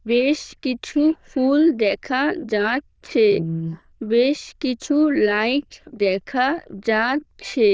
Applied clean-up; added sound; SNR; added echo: neural diffusion model UNIVERSE++.